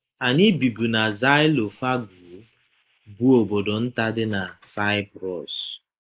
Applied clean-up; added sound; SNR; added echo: neural mask model Resemble Enhance denoiser.